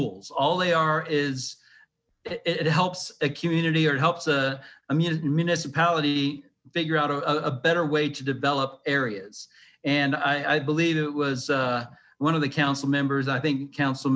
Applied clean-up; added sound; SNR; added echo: none; none; none; none.